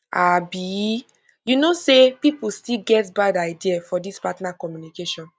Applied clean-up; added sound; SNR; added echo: none; none; none; none.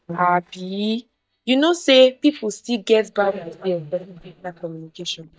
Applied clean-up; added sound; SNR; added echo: neural mask model DeepFilterNet 3.